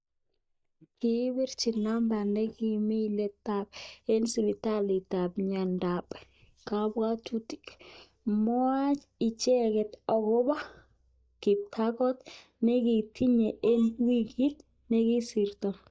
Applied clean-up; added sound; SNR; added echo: neural mask model DeepFilterNet 3.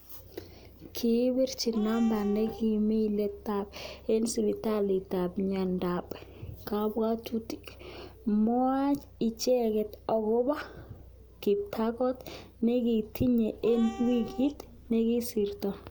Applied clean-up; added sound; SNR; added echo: none; Cat; 15 dB; none.